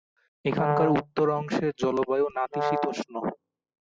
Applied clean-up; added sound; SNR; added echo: classical method spectral subtraction.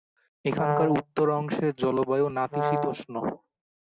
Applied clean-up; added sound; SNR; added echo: neural mask model RNNoise.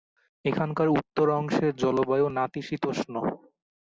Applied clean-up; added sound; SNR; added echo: none; none; none; none.